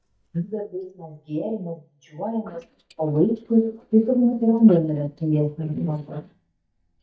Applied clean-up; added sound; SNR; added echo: neural mask model DeepFilterNet 3.